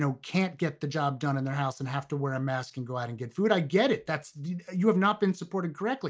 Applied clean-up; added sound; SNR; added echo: none; none; none; none.